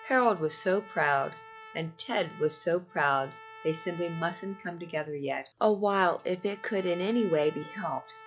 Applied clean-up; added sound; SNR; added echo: none; Trumpet; 19 dB; none.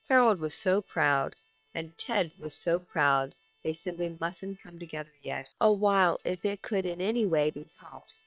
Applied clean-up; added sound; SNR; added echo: neural separator model SepFormer WHAM!.